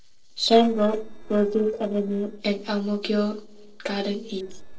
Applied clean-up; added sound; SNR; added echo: neural separator model SepFormer DNS4.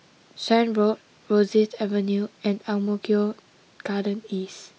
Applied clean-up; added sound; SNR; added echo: none; none; none; none.